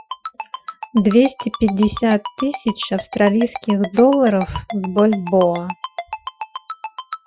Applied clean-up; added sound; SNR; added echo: classical method Wiener filter.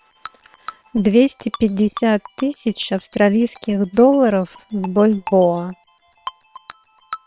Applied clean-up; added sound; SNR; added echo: neural separator model SepFormer WHAM!.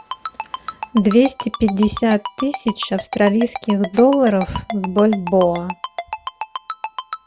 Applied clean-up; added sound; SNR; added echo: none; Ringtone; 11 dB; none.